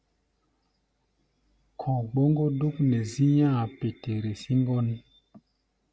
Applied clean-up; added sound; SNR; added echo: none; none; none; none.